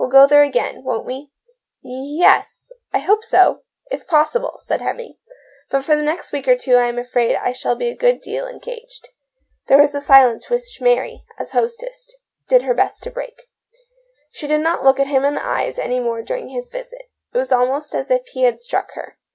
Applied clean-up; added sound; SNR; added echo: none; none; none; none.